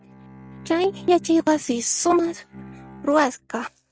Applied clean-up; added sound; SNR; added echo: neural mask model RNNoise.